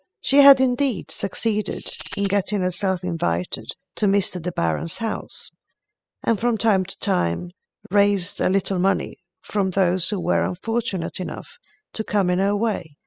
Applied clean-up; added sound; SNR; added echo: classical method spectral subtraction.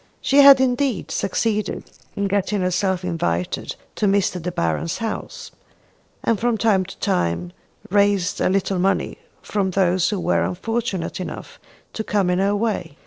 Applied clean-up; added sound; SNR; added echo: neural separator model SepFormer DNS4.